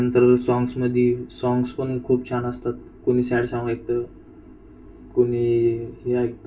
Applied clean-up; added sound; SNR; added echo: none; none; none; reverberation time 0.2 s.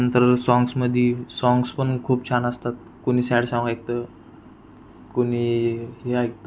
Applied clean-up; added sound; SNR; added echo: none; none; none; none.